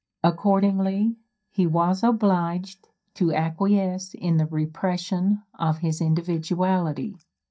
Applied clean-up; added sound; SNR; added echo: neural mask model DeepFilterNet 3.